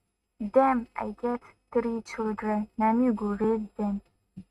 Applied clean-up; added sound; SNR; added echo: neural mask model RNNoise.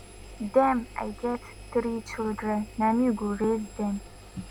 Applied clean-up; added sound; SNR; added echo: none; Engine; 17 dB; none.